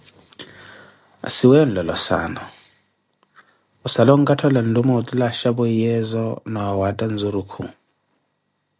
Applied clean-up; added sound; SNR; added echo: none; none; none; none.